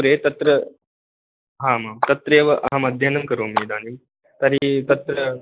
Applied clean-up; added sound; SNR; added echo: neural mask model Resemble Enhance denoiser.